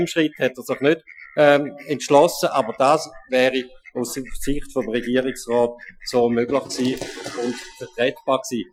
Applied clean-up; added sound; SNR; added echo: classical method Wiener filter.